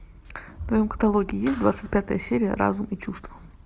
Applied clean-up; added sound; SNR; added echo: none; Thump, thud; 18 dB; none.